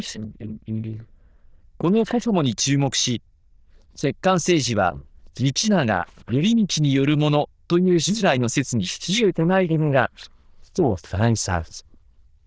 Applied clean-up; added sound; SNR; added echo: neural diffusion model UNIVERSE++.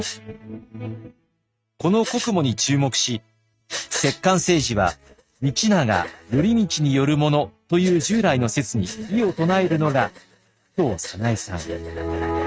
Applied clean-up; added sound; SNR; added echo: neural mask model RNNoise.